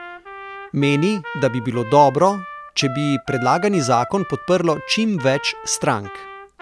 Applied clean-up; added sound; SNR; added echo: none; Trumpet; 13 dB; none.